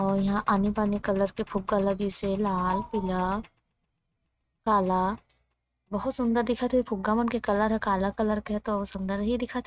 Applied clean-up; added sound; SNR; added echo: neural mask model RNNoise.